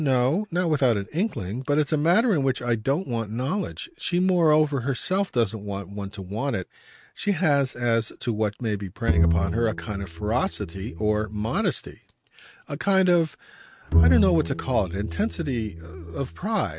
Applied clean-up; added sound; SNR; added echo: neural mask model RNNoise.